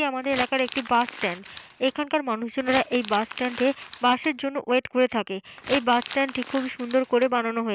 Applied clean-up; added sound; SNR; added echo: none; Crumpling, crinkling; 13 dB; none.